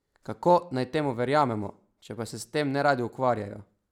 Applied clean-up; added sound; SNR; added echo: none; none; none; none.